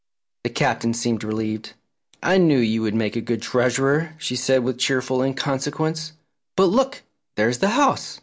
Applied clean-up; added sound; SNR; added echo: none; none; none; none.